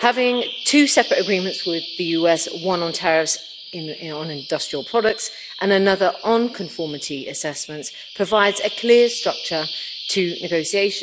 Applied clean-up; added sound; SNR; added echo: none; Bird vocalization, bird call, bird song; 12 dB; none.